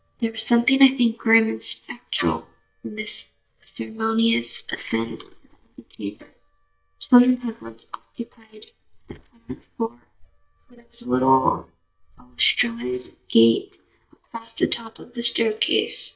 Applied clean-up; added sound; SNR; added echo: neural mask model DeepFilterNet 3.